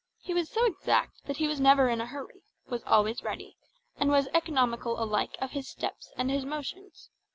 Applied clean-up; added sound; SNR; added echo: none; none; none; none.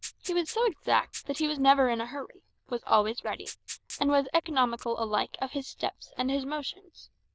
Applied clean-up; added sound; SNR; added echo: neural diffusion model UNIVERSE++.